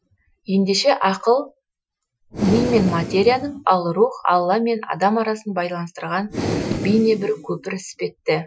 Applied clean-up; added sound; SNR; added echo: classical method Wiener filter.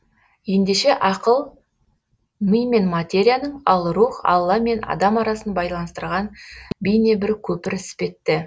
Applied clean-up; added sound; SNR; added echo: none; none; none; none.